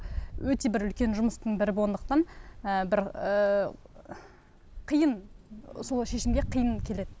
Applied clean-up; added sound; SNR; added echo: none; Rain; 9 dB; none.